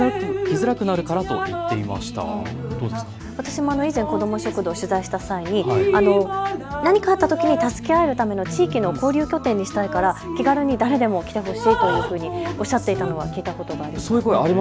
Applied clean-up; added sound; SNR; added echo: none; Drip; 5 dB; none.